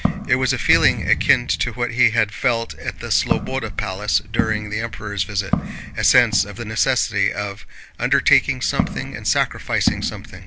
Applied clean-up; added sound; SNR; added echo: none; Walk, footsteps + Thump, thud; 6 dB; none.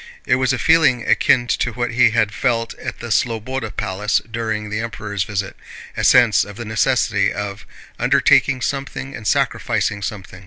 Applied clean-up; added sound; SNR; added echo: none; none; none; none.